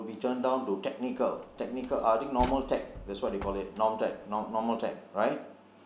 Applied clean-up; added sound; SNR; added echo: none; Slam; 13 dB; none.